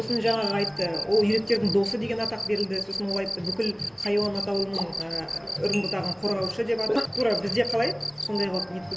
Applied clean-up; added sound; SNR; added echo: none; Cricket; 7 dB; none.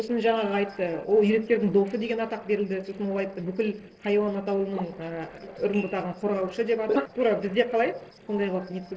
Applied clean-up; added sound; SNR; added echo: neural separator model SepFormer DNS4.